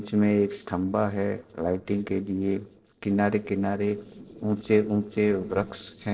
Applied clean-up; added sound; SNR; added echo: neural separator model SepFormer DNS4.